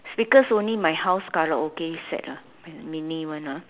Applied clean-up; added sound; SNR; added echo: none; none; none; none.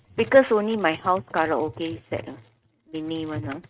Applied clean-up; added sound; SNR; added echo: neural mask model RNNoise.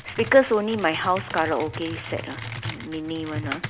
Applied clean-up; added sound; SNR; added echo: none; Computer keyboard; 10 dB; none.